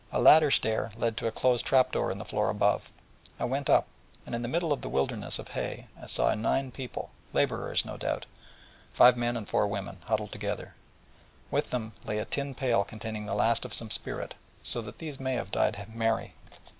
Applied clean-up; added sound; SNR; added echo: none; none; none; none.